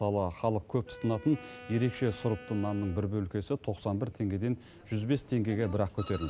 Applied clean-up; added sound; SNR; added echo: none; Wind instrument, woodwind instrument; 19 dB; none.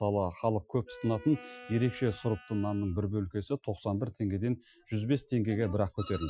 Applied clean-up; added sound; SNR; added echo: classical method Wiener filter.